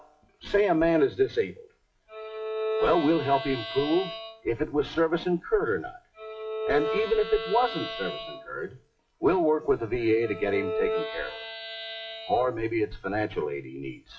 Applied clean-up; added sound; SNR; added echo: classical method WPE with log-MMSE.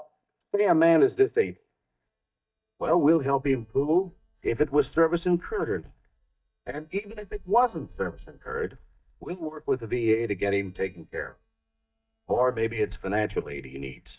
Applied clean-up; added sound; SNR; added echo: neural mask model DeepFilterNet 3.